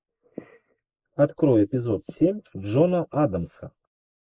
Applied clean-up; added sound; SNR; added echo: neural mask model Resemble Enhance denoiser.